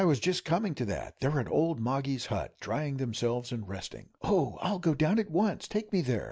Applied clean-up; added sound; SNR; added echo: neural mask model Resemble Enhance denoiser.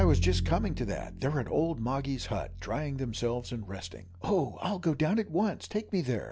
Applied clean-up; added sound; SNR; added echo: none; Bowed string instrument; 5 dB; none.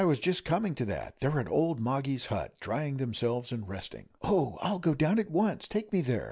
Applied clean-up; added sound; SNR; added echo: none; none; none; none.